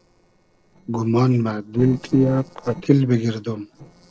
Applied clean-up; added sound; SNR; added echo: neural separator model SepFormer DNS4.